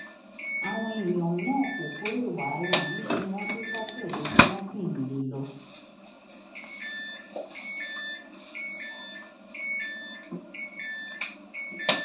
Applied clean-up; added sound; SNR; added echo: none; Doorbell; -3 dB; reverberation time 0.7 s.